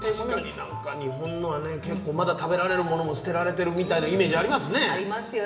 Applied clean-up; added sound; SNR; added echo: none; none; none; reverberation time 2.5 s.